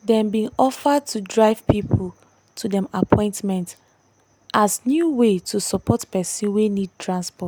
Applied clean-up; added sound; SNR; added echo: none; none; none; none.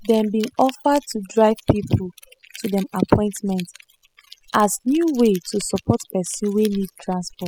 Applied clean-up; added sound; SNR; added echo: classical method spectral subtraction.